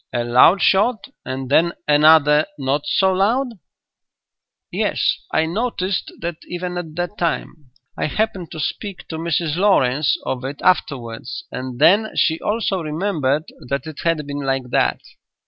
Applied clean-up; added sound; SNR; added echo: none; none; none; none.